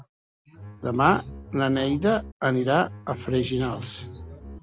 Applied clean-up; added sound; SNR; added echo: none; Bowed string instrument; 15 dB; none.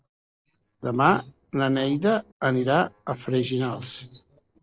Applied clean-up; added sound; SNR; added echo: neural separator model SepFormer DNS4.